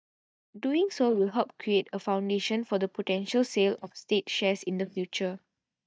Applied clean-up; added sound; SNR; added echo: neural mask model DeepFilterNet 3.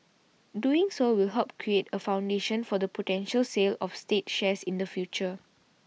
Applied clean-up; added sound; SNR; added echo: none; none; none; none.